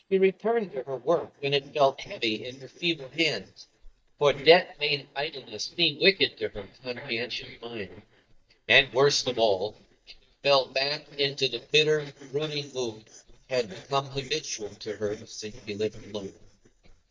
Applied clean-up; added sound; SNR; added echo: neural mask model DeepFilterNet 3.